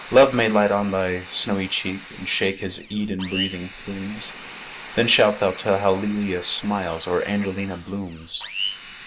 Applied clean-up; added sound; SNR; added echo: neural mask model Resemble Enhance denoiser.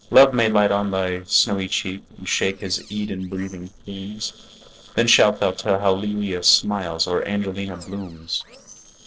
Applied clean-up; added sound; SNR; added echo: neural separator model SepFormer DNS4.